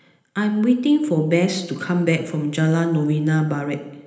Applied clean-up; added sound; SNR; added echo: none; none; none; reverberation time 1.0 s.